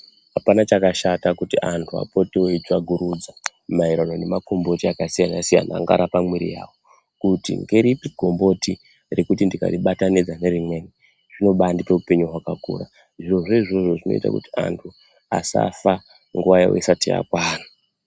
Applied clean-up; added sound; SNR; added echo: none; none; none; none.